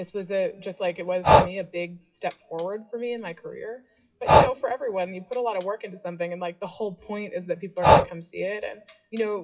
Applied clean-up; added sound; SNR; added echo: classical method WPE with log-MMSE.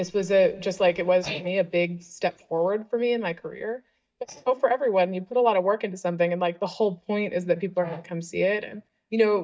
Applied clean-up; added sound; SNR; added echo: neural mask model DeepFilterNet 3.